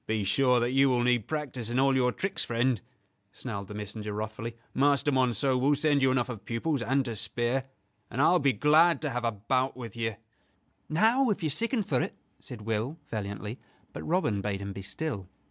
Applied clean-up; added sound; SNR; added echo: none; none; none; none.